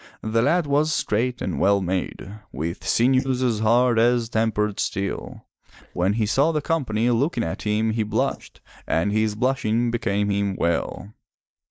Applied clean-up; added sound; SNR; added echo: neural mask model DeepFilterNet 3.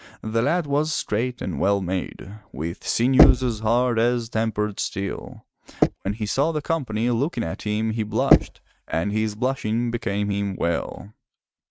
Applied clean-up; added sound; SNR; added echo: neural mask model RNNoise.